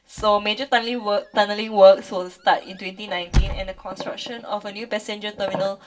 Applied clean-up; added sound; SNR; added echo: none; Squeak / Slam / Wood; 8 dB; reverberation time 0.2 s.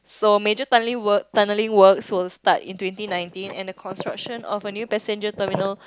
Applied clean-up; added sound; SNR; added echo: none; none; none; none.